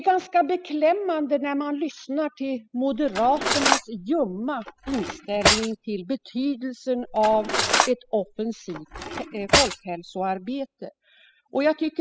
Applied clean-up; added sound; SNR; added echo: classical method spectral subtraction.